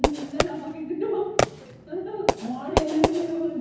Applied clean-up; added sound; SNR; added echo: none; Fireworks; -1 dB; reverberation time 1.0 s.